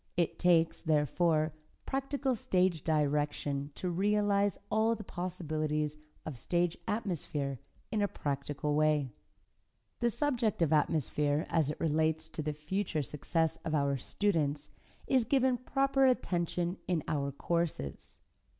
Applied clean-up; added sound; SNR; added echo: none; none; none; none.